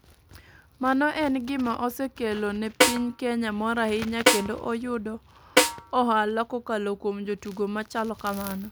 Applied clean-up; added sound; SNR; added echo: none; Snare drum; -1 dB; none.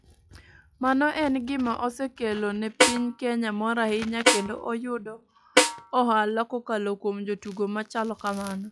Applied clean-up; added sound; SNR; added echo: classical method log-MMSE.